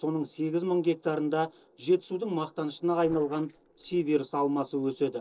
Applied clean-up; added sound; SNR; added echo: neural separator model SepFormer DNS4.